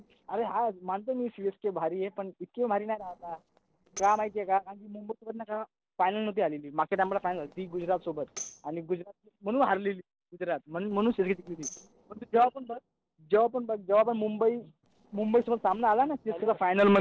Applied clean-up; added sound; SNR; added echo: neural separator model SepFormer DNS4.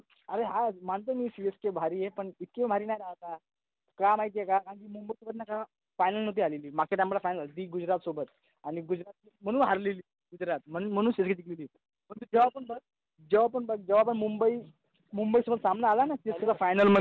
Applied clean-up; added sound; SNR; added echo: none; none; none; none.